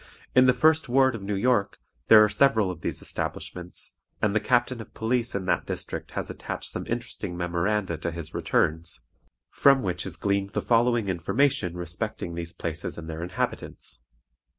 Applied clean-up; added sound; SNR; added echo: none; none; none; none.